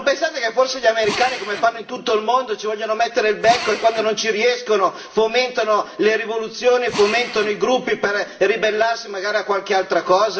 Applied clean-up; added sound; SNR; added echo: none; Drill; 15 dB; reverberation time 1.4 s.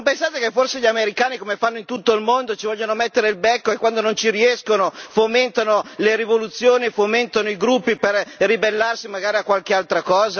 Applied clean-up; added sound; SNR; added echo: none; none; none; none.